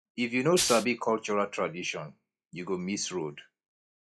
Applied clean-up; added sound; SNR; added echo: classical method log-MMSE.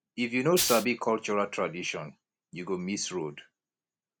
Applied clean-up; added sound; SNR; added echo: none; Rattle (instrument); 0 dB; none.